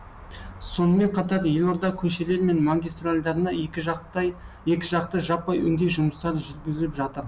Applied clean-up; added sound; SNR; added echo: none; none; none; none.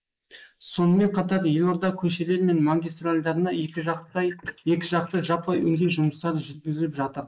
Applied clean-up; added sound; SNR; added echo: neural mask model Resemble Enhance denoiser.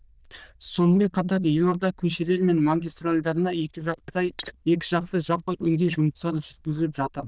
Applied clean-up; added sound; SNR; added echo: neural diffusion model UNIVERSE++.